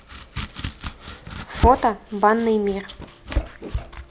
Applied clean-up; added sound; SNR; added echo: none; Domestic sounds, home sounds; 6 dB; none.